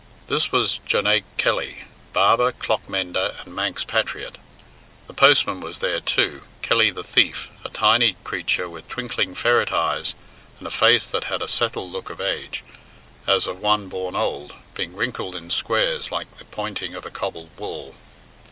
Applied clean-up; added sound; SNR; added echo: none; none; none; none.